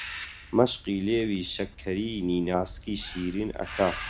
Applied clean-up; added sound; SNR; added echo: none; Bird; 13 dB; none.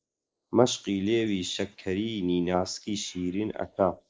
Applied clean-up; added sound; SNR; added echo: neural mask model Resemble Enhance denoiser.